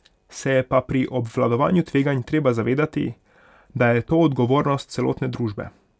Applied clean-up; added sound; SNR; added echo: none; none; none; none.